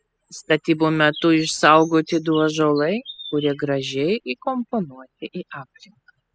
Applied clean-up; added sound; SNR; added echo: classical method spectral subtraction.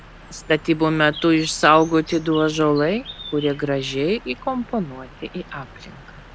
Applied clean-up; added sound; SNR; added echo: none; Bird; 18 dB; none.